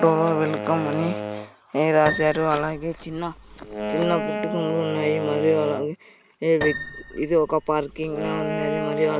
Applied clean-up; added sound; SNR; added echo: none; Piano + Wind instrument, woodwind instrument; 7 dB; none.